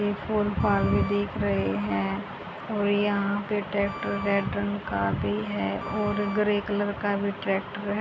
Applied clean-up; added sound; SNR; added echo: none; Wind instrument, woodwind instrument; 15 dB; none.